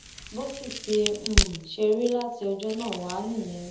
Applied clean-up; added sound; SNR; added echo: none; Crack; 2 dB; reverberation time 0.8 s.